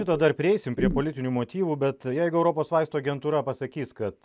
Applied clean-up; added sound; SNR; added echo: none; none; none; none.